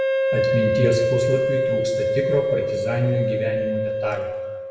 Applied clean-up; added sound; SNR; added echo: none; Wind instrument, woodwind instrument; -3 dB; reverberation time 1.3 s.